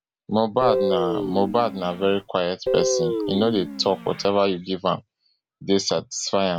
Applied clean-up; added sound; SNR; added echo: none; Guitar; 3 dB; none.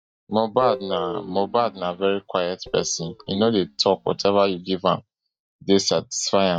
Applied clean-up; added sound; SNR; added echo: neural mask model DeepFilterNet 3.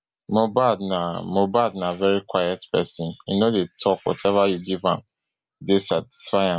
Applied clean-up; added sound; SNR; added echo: none; none; none; none.